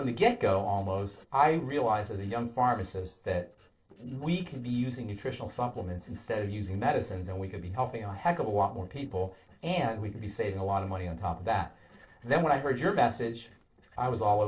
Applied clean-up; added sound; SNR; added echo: neural separator model SepFormer DNS4.